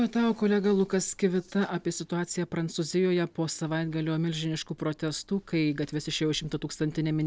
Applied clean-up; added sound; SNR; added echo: none; none; none; none.